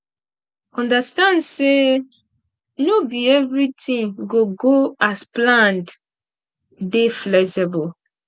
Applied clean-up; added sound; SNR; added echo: none; none; none; none.